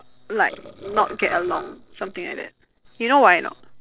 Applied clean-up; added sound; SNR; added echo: neural separator model SepFormer DNS4.